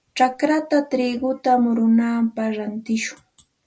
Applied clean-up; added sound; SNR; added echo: none; none; none; none.